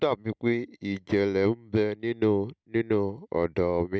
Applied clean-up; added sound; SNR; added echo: none; none; none; none.